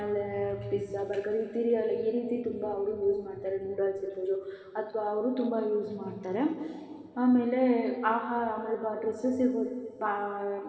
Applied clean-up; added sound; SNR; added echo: none; none; none; reverberation time 2.3 s.